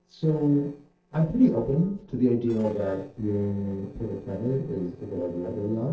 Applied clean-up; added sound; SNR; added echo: neural separator model SepFormer DNS4.